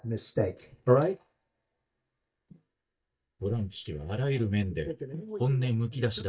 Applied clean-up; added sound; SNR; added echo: neural mask model DeepFilterNet 3.